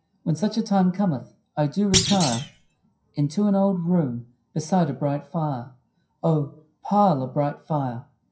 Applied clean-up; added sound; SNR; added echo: classical method WPE with log-MMSE.